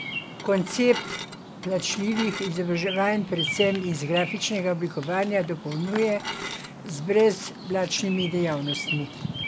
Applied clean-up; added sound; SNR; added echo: none; Bird vocalization, bird call, bird song + Dishes, pots, and pans / Glass; 9 dB; none.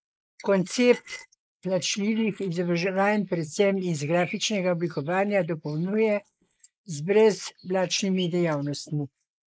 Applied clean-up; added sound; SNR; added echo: neural mask model Resemble Enhance denoiser.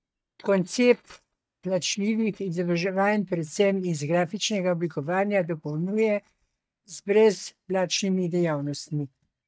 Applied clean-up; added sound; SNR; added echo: neural mask model DeepFilterNet 3.